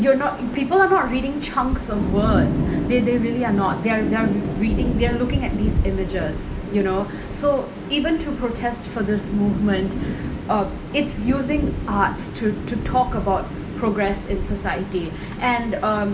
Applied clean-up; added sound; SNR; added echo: none; Thunder / Rain; 7 dB; reverberation time 1.0 s.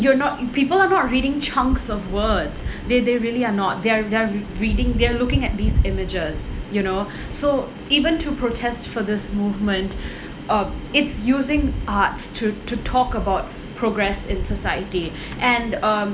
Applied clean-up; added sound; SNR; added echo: none; none; none; none.